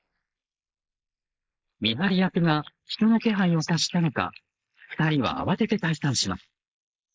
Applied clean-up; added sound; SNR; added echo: neural mask model Resemble Enhance denoiser.